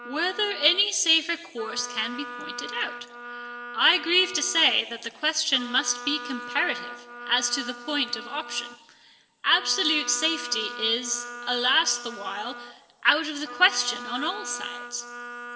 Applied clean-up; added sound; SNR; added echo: none; Wind instrument, woodwind instrument; 12 dB; reverberation time 1.5 s.